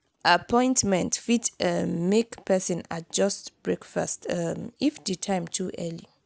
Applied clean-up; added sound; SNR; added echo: none; none; none; none.